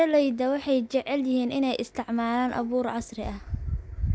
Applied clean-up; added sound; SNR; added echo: none; none; none; none.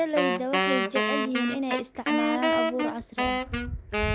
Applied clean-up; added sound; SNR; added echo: none; Wind instrument, woodwind instrument; -3 dB; none.